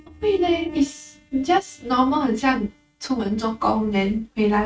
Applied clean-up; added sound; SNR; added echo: neural mask model RNNoise.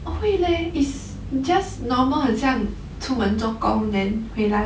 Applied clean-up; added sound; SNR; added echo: none; none; none; none.